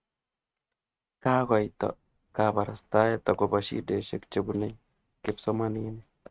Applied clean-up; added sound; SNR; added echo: neural mask model RNNoise.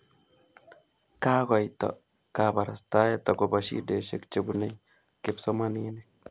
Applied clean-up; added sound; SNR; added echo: none; none; none; none.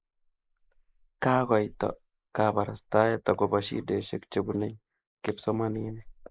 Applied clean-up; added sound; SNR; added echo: neural mask model Resemble Enhance denoiser.